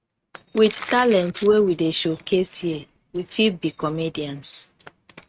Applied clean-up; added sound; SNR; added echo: neural mask model RNNoise.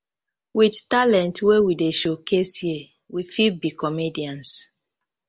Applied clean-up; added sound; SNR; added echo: none; none; none; none.